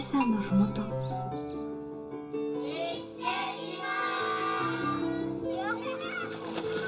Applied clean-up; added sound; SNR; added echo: none; Bell; 13 dB; reverberation time 0.2 s.